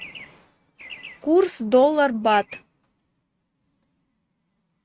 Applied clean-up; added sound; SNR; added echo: neural mask model RNNoise.